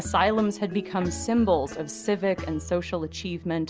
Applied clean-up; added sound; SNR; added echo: none; none; none; none.